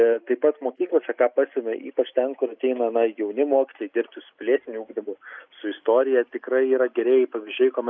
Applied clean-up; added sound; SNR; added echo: neural mask model Resemble Enhance denoiser.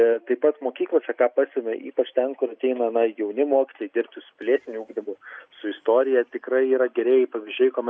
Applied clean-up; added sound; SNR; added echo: none; none; none; none.